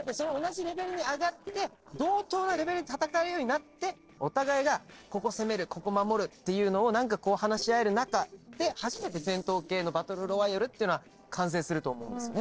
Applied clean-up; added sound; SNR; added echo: neural separator model SepFormer DNS4.